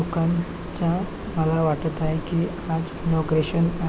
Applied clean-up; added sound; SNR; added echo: none; Cricket; 12 dB; none.